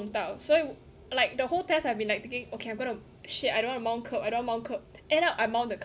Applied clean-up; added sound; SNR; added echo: none; none; none; none.